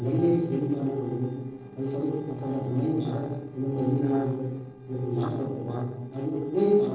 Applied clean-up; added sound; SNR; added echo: neural separator model SepFormer DNS4.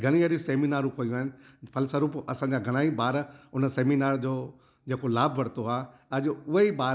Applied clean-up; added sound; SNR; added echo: none; none; none; none.